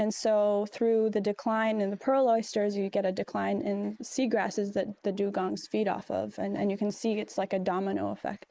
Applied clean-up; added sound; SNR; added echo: neural mask model Resemble Enhance denoiser.